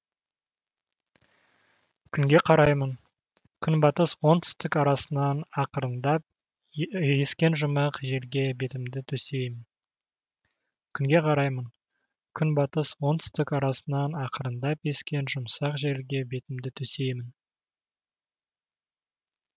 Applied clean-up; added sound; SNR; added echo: none; none; none; none.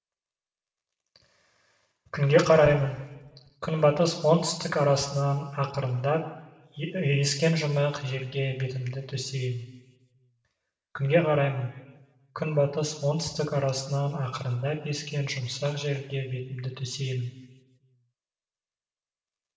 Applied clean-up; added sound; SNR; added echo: none; none; none; reverberation time 1.1 s.